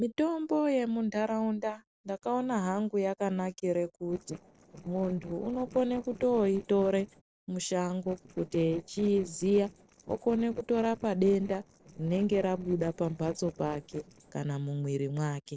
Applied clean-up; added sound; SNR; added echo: neural separator model SepFormer DNS4.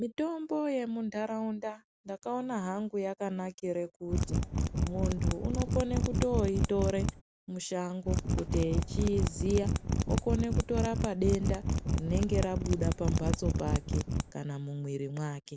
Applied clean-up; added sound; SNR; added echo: none; Mechanisms; -3 dB; none.